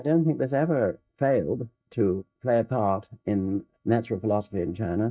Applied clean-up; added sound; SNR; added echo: neural mask model DeepFilterNet 3.